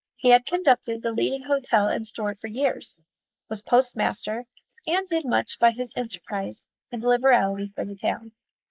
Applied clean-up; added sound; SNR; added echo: neural mask model Resemble Enhance denoiser.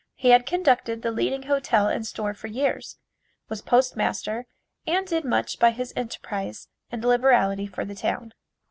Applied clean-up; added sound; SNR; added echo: none; none; none; none.